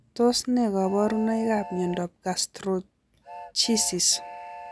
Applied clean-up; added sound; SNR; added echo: none; Train; 16 dB; none.